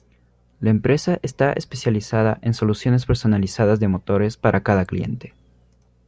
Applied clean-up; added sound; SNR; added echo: none; none; none; none.